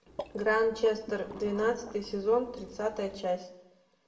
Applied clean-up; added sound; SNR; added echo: none; Water / Liquid; 17 dB; reverberation time 0.6 s.